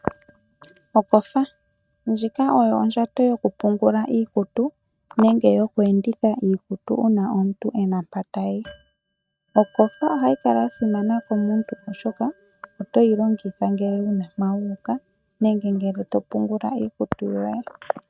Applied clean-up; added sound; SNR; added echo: neural mask model RNNoise.